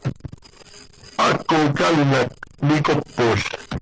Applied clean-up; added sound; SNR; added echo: none; none; none; none.